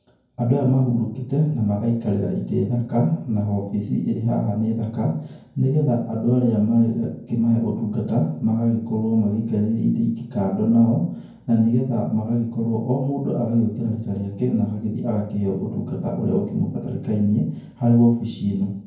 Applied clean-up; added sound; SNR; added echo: none; none; none; reverberation time 0.9 s.